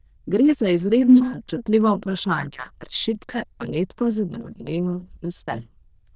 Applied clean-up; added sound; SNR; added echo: neural diffusion model UNIVERSE++.